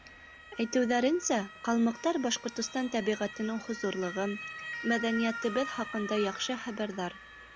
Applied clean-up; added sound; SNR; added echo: none; Motor vehicle (road) / Siren; 11 dB; none.